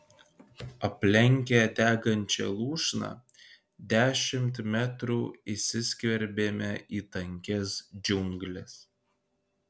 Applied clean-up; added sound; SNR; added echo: none; none; none; none.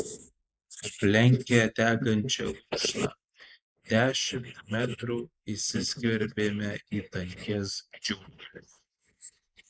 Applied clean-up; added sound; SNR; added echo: neural mask model Resemble Enhance denoiser.